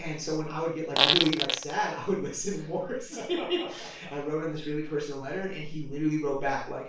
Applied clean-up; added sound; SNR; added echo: none; Fart; -4 dB; reverberation time 0.4 s.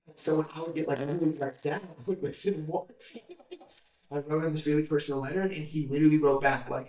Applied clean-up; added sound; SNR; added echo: neural mask model DeepFilterNet 3.